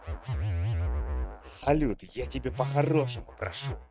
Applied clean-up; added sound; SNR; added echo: neural mask model RNNoise.